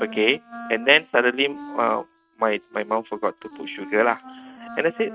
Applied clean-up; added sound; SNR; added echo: neural mask model RNNoise.